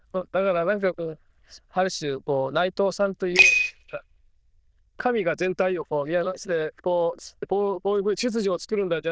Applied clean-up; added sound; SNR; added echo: neural diffusion model UNIVERSE++.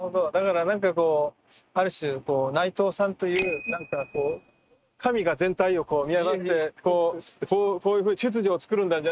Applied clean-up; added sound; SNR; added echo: neural mask model RNNoise.